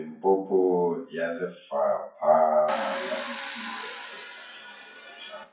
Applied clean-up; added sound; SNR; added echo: classical method WPE with log-MMSE.